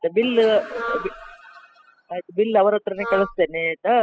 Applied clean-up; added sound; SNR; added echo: classical method spectral subtraction.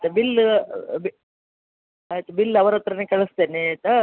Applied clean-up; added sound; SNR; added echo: none; none; none; none.